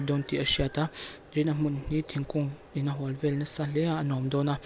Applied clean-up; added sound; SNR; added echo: none; none; none; none.